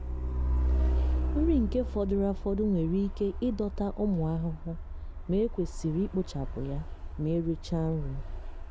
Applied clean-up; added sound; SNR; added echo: none; Truck; 1 dB; none.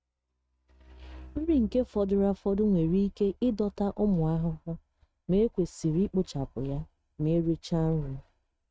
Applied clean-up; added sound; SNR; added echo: neural mask model RNNoise.